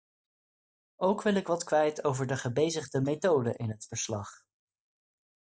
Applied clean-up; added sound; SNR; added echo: neural mask model DeepFilterNet 3.